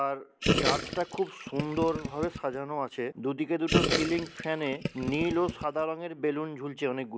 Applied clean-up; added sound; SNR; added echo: none; Gurgling; 1 dB; none.